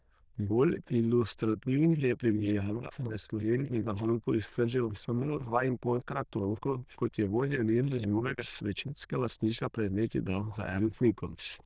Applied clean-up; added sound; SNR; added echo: neural diffusion model UNIVERSE++.